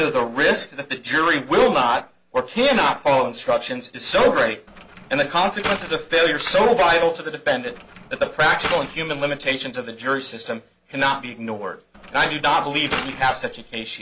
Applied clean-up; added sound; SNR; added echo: none; Mechanisms; 12 dB; none.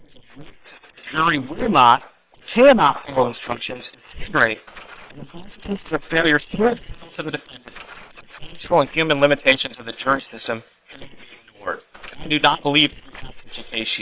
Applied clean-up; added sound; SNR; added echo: neural separator model SepFormer WHAM!.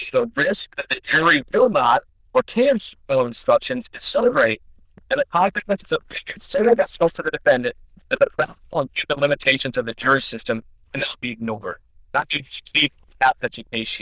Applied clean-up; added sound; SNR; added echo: neural diffusion model UNIVERSE++.